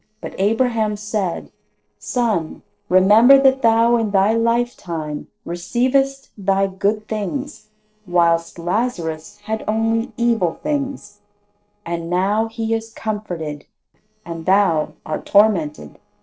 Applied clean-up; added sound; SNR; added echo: neural separator model SepFormer DNS4.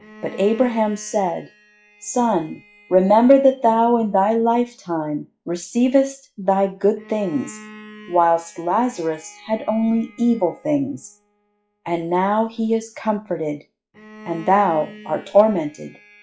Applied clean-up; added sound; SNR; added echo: classical method log-MMSE.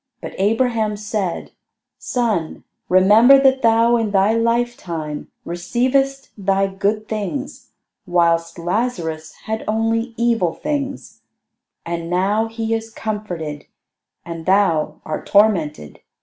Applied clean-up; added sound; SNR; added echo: none; none; none; none.